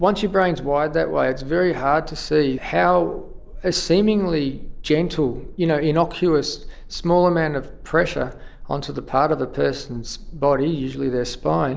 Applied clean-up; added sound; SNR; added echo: none; none; none; none.